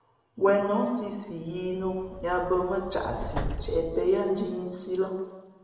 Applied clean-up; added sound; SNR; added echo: none; Subway, metro, underground; 10 dB; reverberation time 1.2 s.